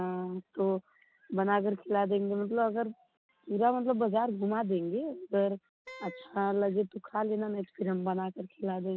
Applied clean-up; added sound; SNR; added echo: none; Wind instrument, woodwind instrument; 19 dB; none.